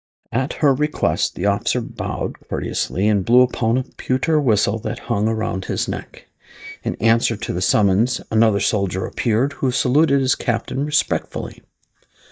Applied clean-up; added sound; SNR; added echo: neural mask model DeepFilterNet 3.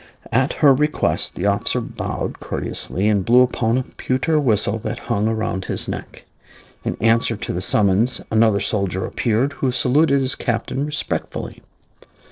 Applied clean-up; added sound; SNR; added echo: neural separator model SepFormer DNS4.